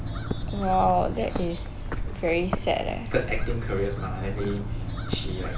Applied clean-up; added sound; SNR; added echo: none; Bird; 1 dB; none.